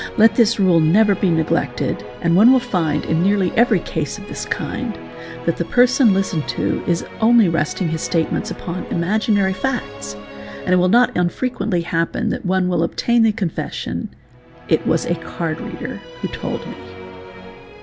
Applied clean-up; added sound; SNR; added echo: none; Musical instrument; 15 dB; none.